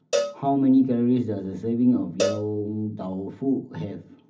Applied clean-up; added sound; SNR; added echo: none; Cowbell; 9 dB; reverberation time 0.4 s.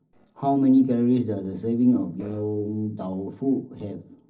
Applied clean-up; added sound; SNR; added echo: neural separator model SepFormer DNS4.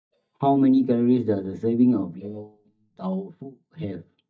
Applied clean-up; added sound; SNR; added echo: neural mask model DeepFilterNet 3.